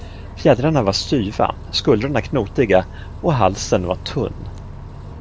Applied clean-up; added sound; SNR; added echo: none; Bus; 13 dB; none.